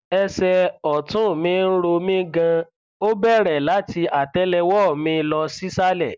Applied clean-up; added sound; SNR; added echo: none; none; none; none.